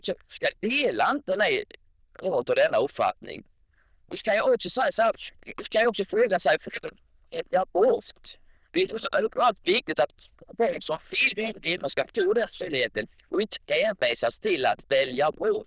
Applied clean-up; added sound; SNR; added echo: neural diffusion model UNIVERSE++.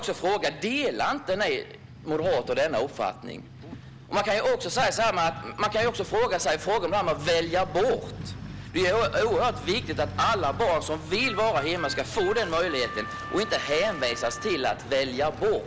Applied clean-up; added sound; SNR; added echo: none; Harmonica + Truck; 13 dB; none.